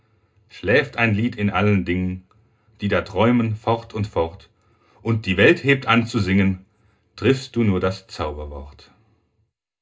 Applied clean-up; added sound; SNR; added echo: none; none; none; reverberation time 0.2 s.